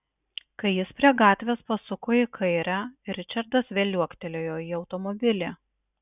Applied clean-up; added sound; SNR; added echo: none; none; none; none.